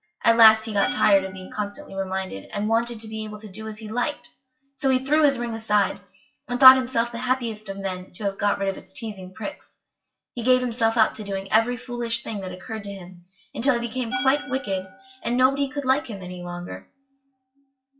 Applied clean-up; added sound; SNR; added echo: classical method WPE with log-MMSE.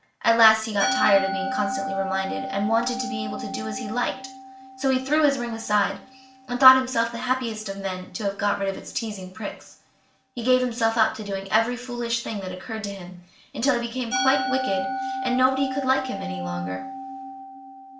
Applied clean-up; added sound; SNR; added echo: none; Musical instrument; 8 dB; reverberation time 0.4 s.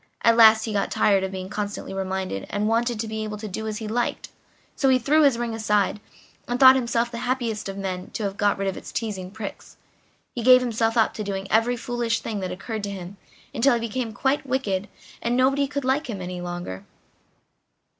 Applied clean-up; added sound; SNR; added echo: none; none; none; none.